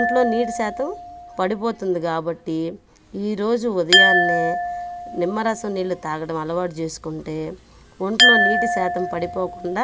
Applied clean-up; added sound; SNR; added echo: none; Glass; -1 dB; none.